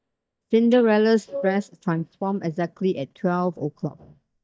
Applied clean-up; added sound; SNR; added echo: neural mask model DeepFilterNet 3.